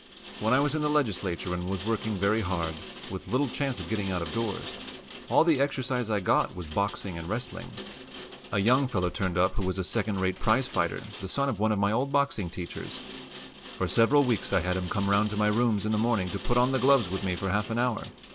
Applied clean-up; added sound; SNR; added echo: none; Rain; 14 dB; none.